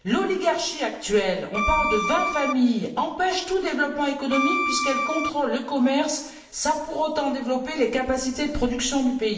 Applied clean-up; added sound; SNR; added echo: none; Bowed string instrument; 1 dB; reverberation time 0.9 s.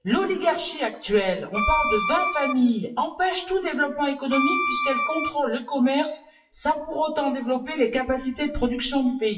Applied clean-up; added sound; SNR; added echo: classical method WPE with log-MMSE.